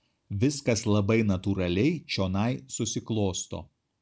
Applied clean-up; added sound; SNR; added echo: none; none; none; none.